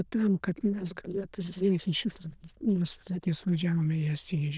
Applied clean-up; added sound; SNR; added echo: neural diffusion model UNIVERSE++.